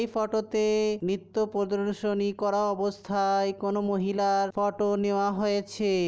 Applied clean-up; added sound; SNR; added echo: none; none; none; none.